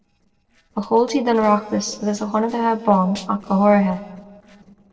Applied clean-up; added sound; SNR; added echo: neural separator model SepFormer DNS4.